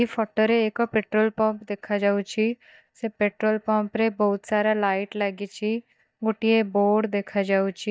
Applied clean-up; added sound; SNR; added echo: neural mask model DeepFilterNet 3.